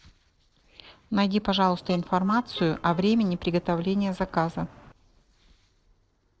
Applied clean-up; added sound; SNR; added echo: neural separator model SepFormer DNS4.